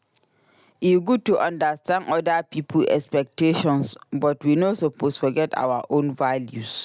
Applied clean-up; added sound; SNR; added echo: none; none; none; none.